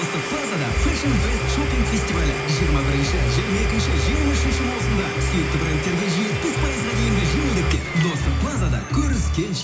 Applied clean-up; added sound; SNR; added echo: none; Domestic sounds, home sounds; 7 dB; reverberation time 0.4 s.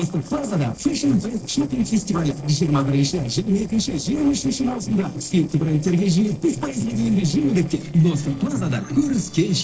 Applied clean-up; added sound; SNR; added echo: neural separator model SepFormer DNS4.